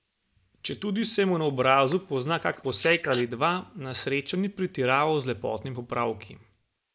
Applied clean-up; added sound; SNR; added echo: neural mask model Resemble Enhance denoiser.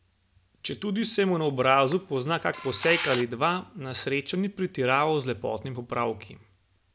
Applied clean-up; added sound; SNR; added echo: none; Camera; 7 dB; none.